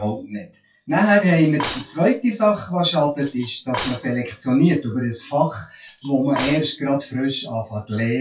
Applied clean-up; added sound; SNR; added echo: classical method WPE with log-MMSE.